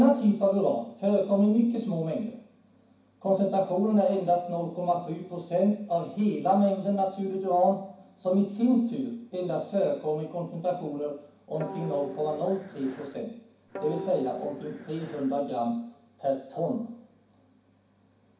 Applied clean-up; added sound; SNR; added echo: none; Guitar; 13 dB; reverberation time 0.6 s.